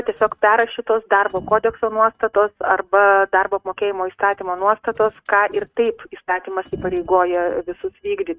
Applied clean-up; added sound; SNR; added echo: neural mask model RNNoise.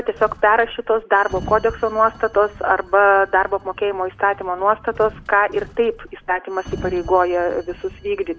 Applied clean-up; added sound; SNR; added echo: none; Sliding door; 19 dB; none.